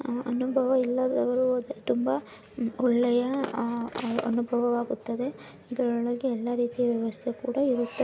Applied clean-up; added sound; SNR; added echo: none; none; none; none.